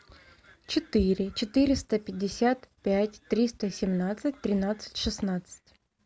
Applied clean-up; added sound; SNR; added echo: none; none; none; none.